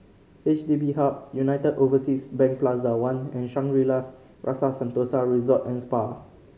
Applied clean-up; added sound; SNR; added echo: none; none; none; none.